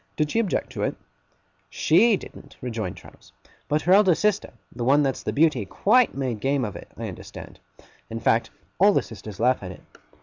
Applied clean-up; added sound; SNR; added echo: none; none; none; none.